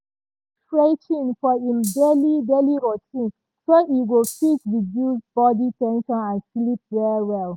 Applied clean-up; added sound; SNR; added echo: none; Rattle (instrument); 15 dB; none.